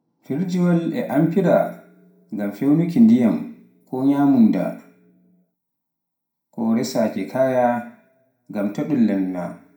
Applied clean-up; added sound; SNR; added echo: none; none; none; reverberation time 0.4 s.